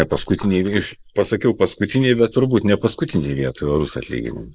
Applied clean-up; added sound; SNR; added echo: neural mask model Resemble Enhance denoiser.